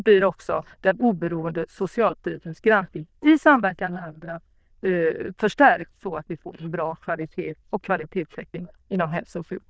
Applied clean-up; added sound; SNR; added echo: neural diffusion model UNIVERSE++.